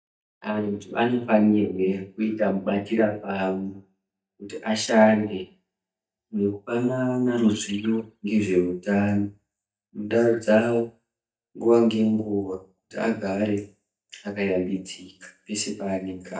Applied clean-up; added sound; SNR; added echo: neural mask model DeepFilterNet 3.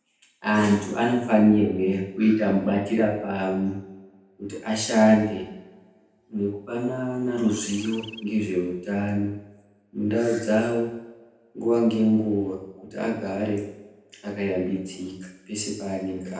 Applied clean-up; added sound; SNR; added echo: none; Chirp, tweet; 19 dB; reverberation time 0.9 s.